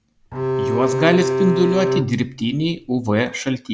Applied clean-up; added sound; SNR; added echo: none; Bowed string instrument; 2 dB; none.